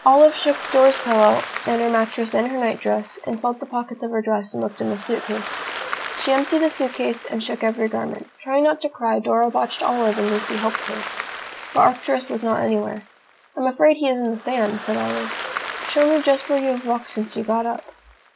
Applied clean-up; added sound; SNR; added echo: none; Applause; 13 dB; none.